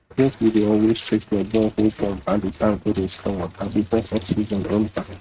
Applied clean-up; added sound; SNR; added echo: neural mask model RNNoise.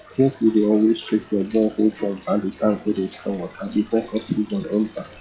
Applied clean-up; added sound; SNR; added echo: classical method log-MMSE.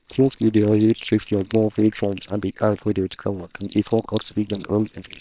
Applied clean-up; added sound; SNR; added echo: neural separator model SepFormer WHAM!.